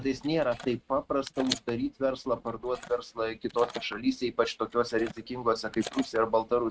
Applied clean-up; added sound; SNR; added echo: neural mask model RNNoise.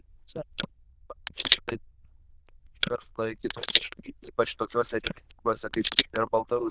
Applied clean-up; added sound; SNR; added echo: neural diffusion model UNIVERSE++.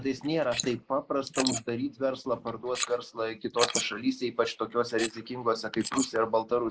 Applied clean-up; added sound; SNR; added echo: neural mask model Resemble Enhance denoiser.